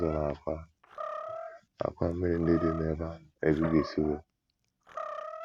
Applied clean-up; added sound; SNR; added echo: none; Animal; 11 dB; none.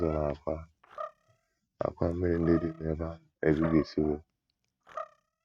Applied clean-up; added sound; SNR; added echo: neural mask model RNNoise.